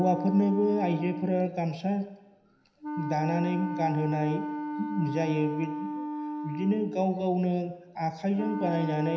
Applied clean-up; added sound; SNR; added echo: none; Wind instrument, woodwind instrument; 7 dB; reverberation time 0.9 s.